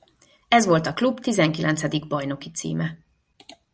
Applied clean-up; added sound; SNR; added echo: none; none; none; none.